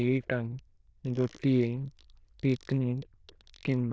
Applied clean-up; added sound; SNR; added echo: neural diffusion model UNIVERSE++.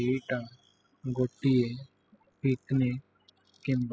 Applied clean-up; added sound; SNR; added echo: classical method spectral subtraction.